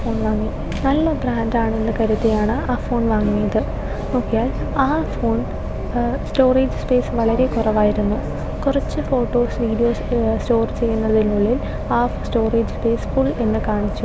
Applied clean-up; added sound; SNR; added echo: none; none; none; none.